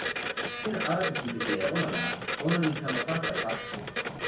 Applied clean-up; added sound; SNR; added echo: none; Printer; 1 dB; reverberation time 0.5 s.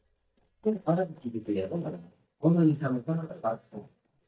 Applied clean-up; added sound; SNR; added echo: neural mask model DeepFilterNet 3.